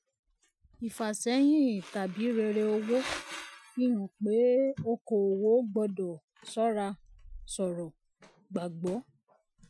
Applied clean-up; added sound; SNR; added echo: classical method Wiener filter.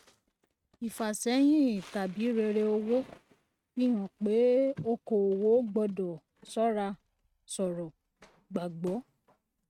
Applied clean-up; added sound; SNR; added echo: neural mask model RNNoise.